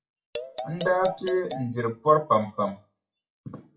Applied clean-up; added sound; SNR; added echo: classical method WPE with log-MMSE.